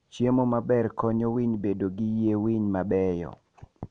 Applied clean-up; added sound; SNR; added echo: none; none; none; none.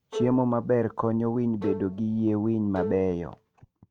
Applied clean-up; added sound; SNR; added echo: neural mask model RNNoise.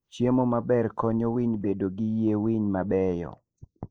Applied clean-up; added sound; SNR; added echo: neural mask model Resemble Enhance denoiser.